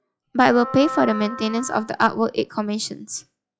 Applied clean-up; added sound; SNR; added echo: classical method log-MMSE.